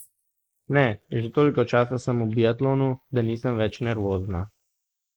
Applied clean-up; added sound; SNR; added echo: neural mask model Resemble Enhance denoiser.